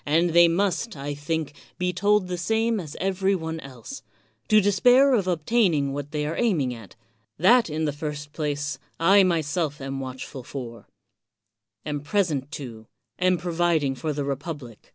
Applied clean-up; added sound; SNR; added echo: none; none; none; none.